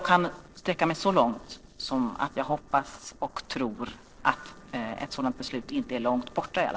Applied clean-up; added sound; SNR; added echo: neural separator model SepFormer DNS4.